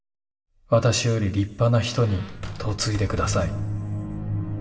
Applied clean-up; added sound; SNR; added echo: none; Squeak; 16 dB; reverberation time 1.5 s.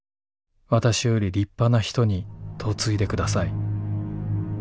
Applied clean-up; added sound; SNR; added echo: none; none; none; none.